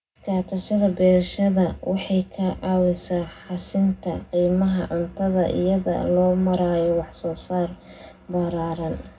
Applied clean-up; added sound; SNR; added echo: none; none; none; reverberation time 0.3 s.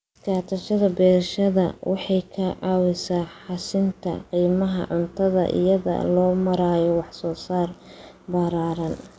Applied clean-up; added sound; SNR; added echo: none; none; none; none.